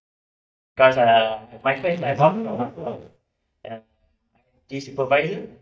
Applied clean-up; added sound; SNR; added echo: neural mask model DeepFilterNet 3.